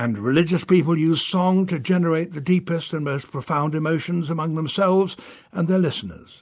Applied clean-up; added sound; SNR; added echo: none; none; none; none.